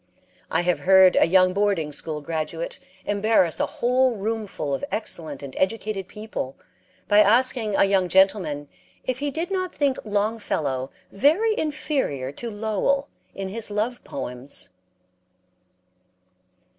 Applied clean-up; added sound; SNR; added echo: none; none; none; none.